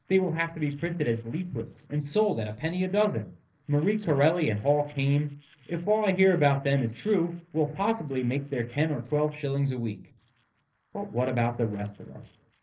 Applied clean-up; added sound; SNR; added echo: neural separator model SepFormer DNS4.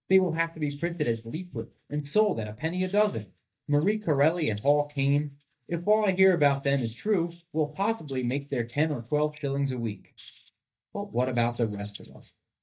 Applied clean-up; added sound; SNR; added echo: neural mask model DeepFilterNet 3.